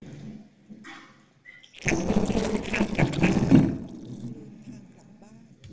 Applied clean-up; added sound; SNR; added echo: neural separator model SepFormer DNS4.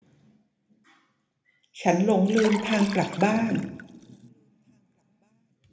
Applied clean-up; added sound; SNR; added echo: none; Liquid; 11 dB; reverberation time 0.9 s.